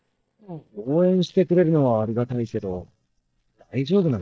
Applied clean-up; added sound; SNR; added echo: neural mask model DeepFilterNet 3.